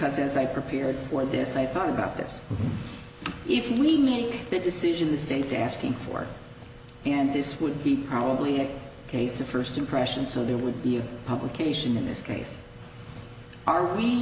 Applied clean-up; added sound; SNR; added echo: none; none; none; none.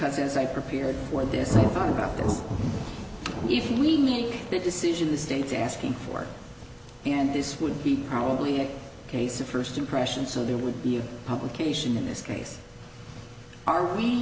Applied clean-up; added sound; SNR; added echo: none; Thunder; 7 dB; none.